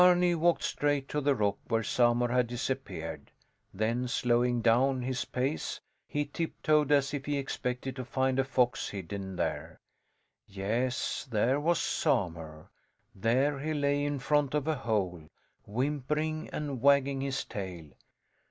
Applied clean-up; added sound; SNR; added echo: none; none; none; none.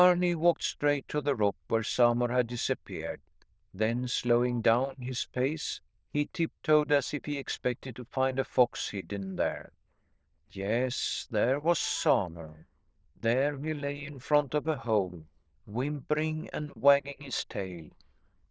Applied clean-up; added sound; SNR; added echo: neural diffusion model UNIVERSE++.